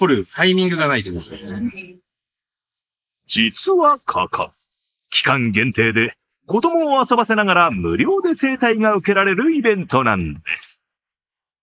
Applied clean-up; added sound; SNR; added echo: neural mask model Resemble Enhance denoiser.